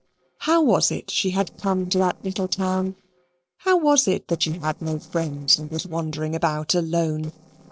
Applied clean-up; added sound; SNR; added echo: neural separator model SepFormer DNS4.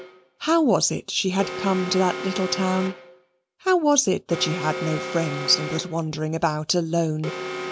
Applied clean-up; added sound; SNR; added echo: none; Alarm; 9 dB; none.